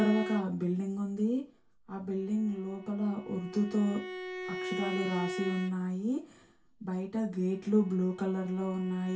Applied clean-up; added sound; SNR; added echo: none; Bowed string instrument; 10 dB; reverberation time 0.2 s.